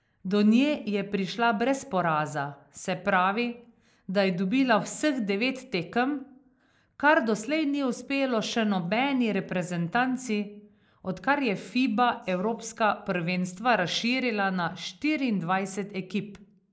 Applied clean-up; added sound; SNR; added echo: neural mask model Resemble Enhance denoiser.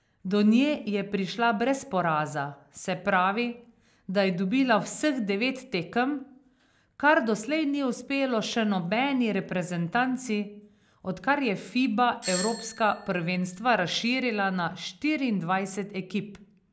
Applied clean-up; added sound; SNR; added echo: none; Doorbell; 13 dB; none.